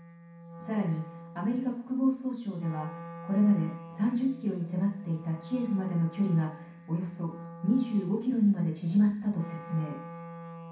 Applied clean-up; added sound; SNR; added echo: none; Wind instrument, woodwind instrument; 15 dB; reverberation time 0.6 s.